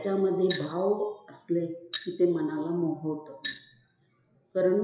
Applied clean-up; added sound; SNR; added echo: classical method WPE with log-MMSE.